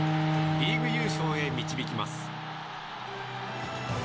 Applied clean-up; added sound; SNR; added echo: none; Bowed string instrument; -1 dB; none.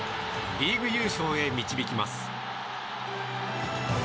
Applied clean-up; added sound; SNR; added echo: none; none; none; none.